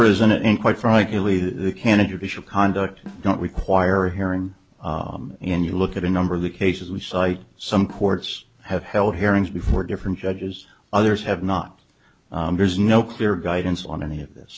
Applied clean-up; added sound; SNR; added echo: none; Snare drum; 19 dB; none.